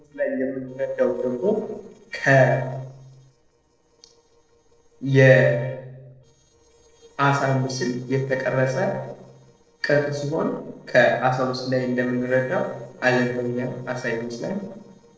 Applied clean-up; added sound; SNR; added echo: neural separator model SepFormer DNS4.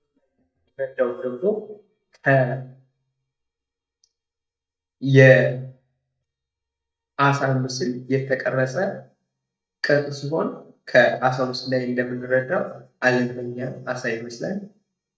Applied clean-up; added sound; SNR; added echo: neural mask model DeepFilterNet 3.